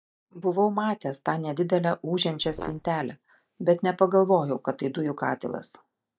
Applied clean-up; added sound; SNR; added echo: neural mask model DeepFilterNet 3.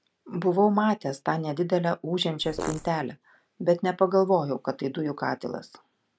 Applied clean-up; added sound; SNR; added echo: none; Fart; 8 dB; none.